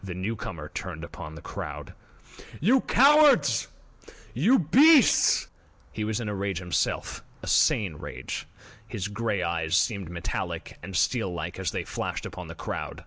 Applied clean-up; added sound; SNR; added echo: none; none; none; none.